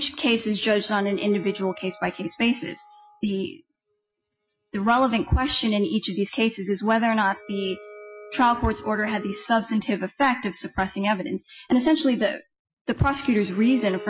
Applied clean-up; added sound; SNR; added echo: classical method Wiener filter.